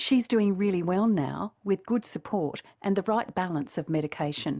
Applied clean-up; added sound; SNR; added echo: none; none; none; none.